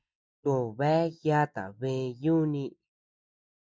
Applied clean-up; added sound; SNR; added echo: neural mask model Resemble Enhance denoiser.